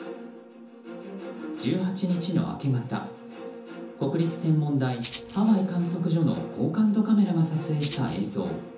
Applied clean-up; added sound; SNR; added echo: none; Rattle (instrument); 16 dB; reverberation time 0.6 s.